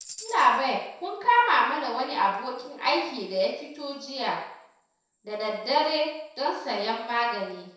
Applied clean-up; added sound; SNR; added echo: neural separator model SepFormer DNS4.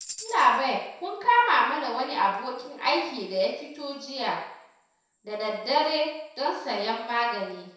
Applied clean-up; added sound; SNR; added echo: none; Tambourine; 16 dB; reverberation time 0.7 s.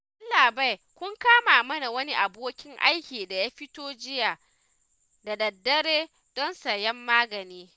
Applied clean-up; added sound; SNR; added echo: none; none; none; none.